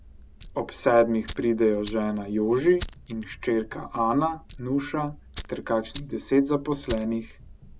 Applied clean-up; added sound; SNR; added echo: none; Fire; 11 dB; none.